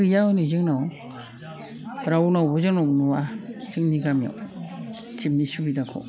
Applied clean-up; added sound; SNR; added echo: none; none; none; none.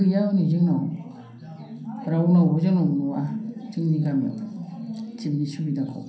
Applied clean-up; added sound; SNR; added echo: none; none; none; reverberation time 0.6 s.